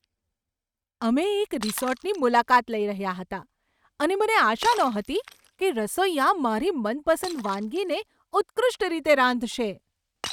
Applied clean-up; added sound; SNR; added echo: neural mask model RNNoise.